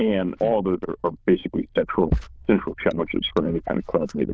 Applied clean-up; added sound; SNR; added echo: neural diffusion model UNIVERSE++.